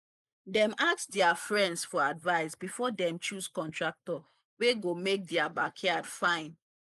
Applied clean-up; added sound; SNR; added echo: neural mask model Resemble Enhance denoiser.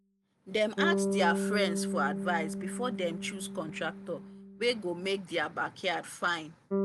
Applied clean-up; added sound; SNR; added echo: none; Bass guitar; 2 dB; none.